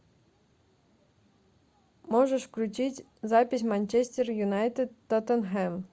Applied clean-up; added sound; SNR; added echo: none; none; none; none.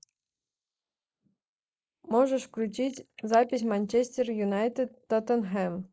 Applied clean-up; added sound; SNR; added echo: neural mask model Resemble Enhance denoiser.